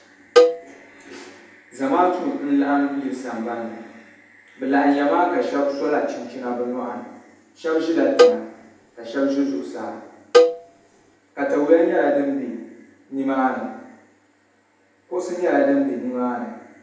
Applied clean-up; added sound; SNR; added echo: none; Cowbell; -2 dB; reverberation time 0.8 s.